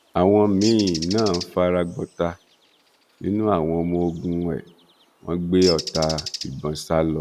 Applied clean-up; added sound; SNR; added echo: none; Bird; 14 dB; none.